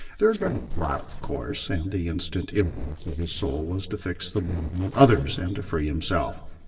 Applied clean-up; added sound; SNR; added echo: neural separator model SepFormer DNS4.